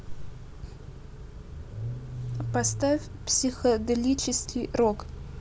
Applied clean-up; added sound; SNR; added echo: none; Engine starting / Car + Idling / Accelerating, revving, vroom / Car; 8 dB; none.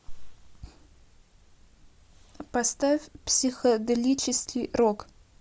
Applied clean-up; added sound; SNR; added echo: none; none; none; none.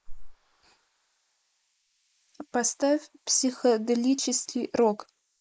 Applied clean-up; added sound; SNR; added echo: neural mask model Resemble Enhance denoiser.